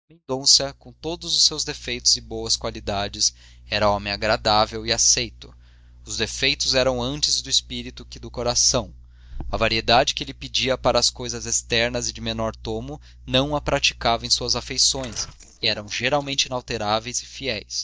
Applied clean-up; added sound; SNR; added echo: neural mask model DeepFilterNet 3.